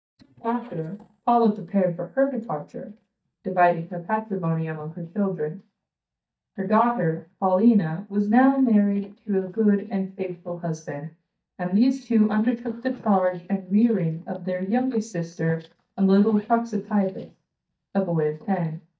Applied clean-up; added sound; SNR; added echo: neural mask model DeepFilterNet 3.